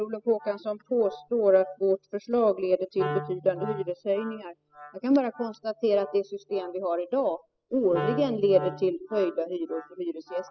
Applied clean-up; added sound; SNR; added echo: classical method spectral subtraction.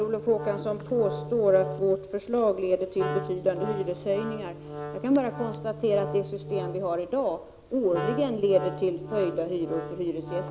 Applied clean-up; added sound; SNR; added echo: none; Wind instrument, woodwind instrument; 10 dB; none.